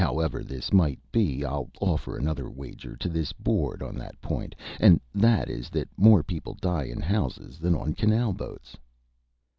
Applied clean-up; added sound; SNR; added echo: none; none; none; none.